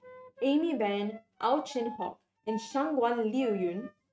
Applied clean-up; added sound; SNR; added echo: neural mask model RNNoise.